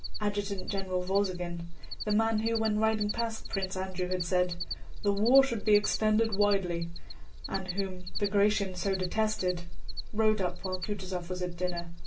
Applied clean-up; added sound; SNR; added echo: none; Cricket; 15 dB; reverberation time 0.2 s.